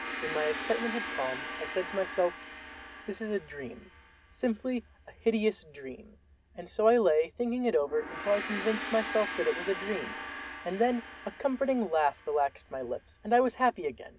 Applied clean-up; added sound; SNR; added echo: none; Gong; 10 dB; none.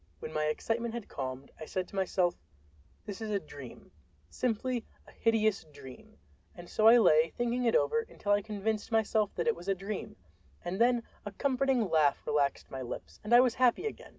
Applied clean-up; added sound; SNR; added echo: none; none; none; none.